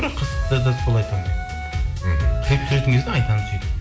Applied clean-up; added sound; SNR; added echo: none; Wind instrument, woodwind instrument; 14 dB; reverberation time 0.9 s.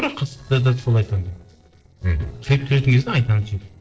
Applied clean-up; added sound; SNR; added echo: neural separator model SepFormer DNS4.